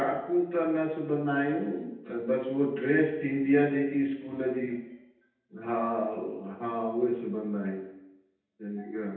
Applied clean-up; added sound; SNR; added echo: none; none; none; reverberation time 0.9 s.